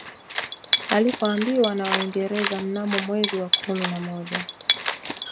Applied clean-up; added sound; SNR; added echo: none; Cat; 2 dB; none.